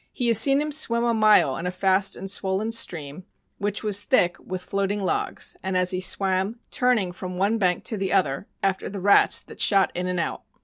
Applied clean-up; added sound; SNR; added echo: none; none; none; none.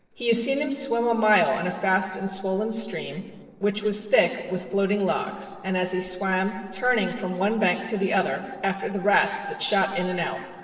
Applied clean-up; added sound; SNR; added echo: neural separator model SepFormer DNS4.